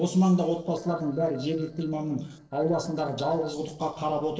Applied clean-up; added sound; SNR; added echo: neural separator model SepFormer DNS4.